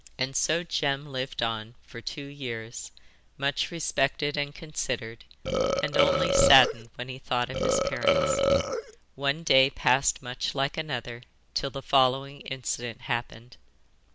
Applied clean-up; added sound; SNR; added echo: none; Burping, eructation; -4 dB; none.